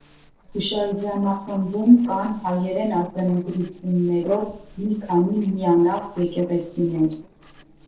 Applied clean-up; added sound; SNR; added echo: neural separator model SepFormer DNS4.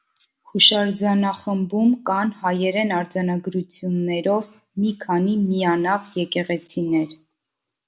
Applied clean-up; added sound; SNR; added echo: none; none; none; none.